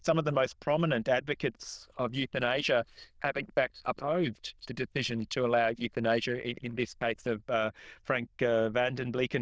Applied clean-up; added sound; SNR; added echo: neural diffusion model UNIVERSE++.